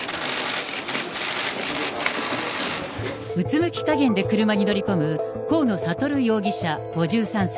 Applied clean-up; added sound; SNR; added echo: none; none; none; none.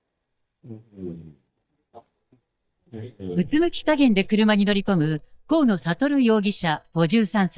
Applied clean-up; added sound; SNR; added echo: neural mask model DeepFilterNet 3.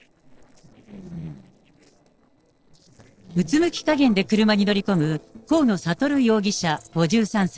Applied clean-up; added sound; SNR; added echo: neural separator model SepFormer DNS4.